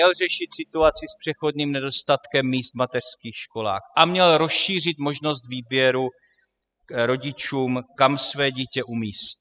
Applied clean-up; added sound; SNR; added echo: classical method spectral subtraction.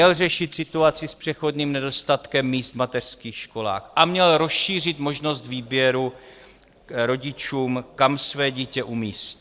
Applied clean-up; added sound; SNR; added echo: neural separator model SepFormer DNS4.